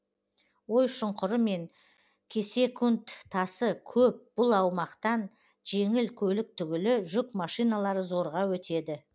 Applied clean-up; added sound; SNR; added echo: none; none; none; none.